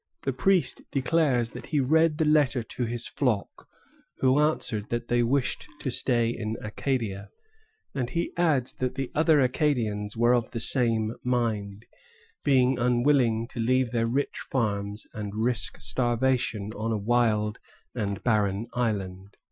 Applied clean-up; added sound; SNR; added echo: classical method Wiener filter.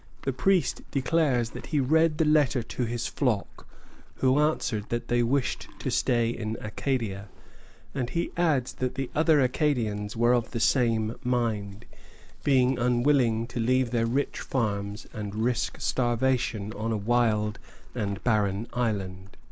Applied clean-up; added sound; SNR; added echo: none; Livestock, farm animals, working animals; 11 dB; none.